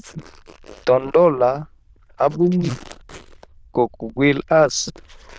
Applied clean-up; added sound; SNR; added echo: neural diffusion model UNIVERSE++.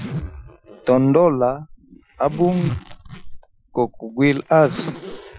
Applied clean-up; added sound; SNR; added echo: classical method Wiener filter.